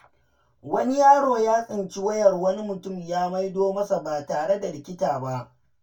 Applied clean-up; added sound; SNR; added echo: none; none; none; reverberation time 0.1 s.